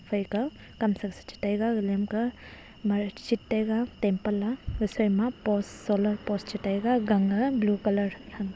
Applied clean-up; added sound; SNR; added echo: none; none; none; none.